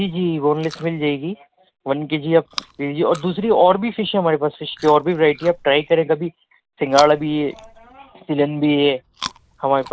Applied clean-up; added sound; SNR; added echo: none; Chewing, mastication; 19 dB; none.